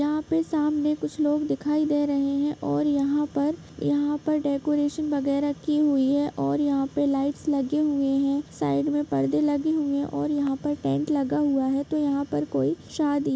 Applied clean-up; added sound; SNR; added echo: none; none; none; none.